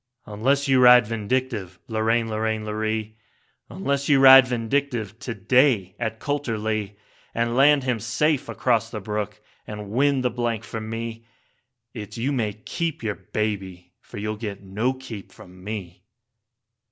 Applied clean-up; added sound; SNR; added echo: none; none; none; none.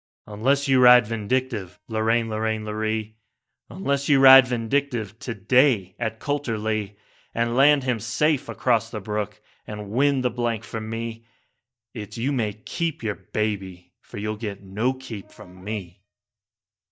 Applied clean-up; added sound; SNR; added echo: neural mask model DeepFilterNet 3.